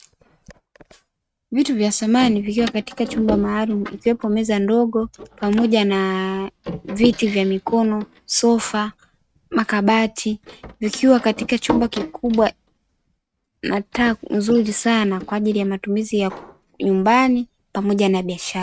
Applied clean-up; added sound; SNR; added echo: neural mask model RNNoise.